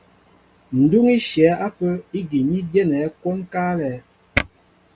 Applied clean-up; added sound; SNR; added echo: none; none; none; none.